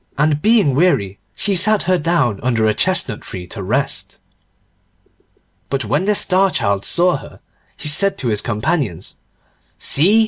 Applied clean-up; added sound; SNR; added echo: none; none; none; none.